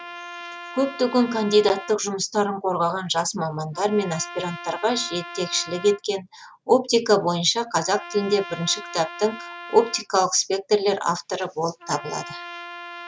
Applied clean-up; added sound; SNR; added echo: none; Trumpet; 16 dB; none.